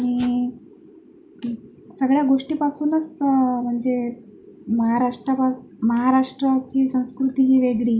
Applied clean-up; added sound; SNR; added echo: none; none; none; none.